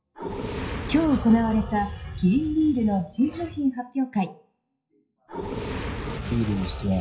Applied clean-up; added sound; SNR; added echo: classical method WPE with log-MMSE.